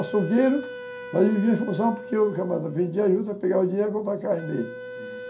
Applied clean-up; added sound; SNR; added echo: none; Wind instrument, woodwind instrument; 14 dB; reverberation time 0.3 s.